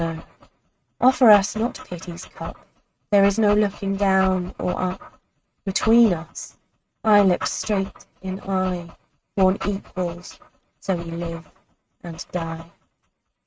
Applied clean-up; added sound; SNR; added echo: neural mask model RNNoise.